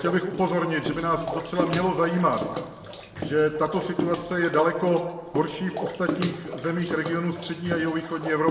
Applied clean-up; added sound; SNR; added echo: none; Bathtub (filling or washing) / Water / Splash, splatter; 8 dB; reverberation time 1.6 s.